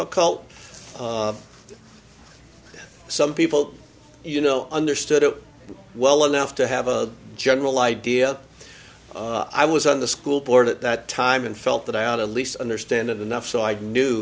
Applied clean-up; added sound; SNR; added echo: none; none; none; none.